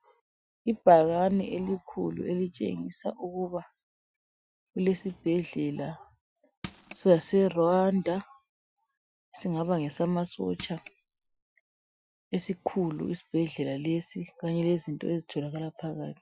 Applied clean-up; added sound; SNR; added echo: classical method Wiener filter.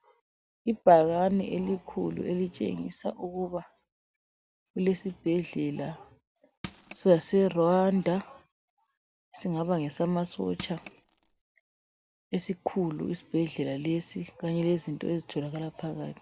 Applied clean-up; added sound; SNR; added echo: none; Crushing; 17 dB; none.